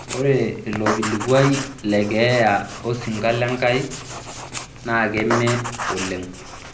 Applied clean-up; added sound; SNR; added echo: none; Writing; 9 dB; reverberation time 0.5 s.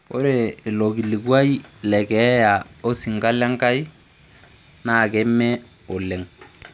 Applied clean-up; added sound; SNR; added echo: none; none; none; none.